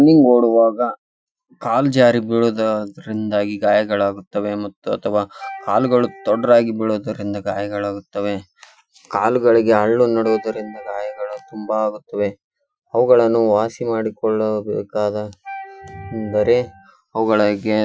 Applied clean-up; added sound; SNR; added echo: classical method Wiener filter.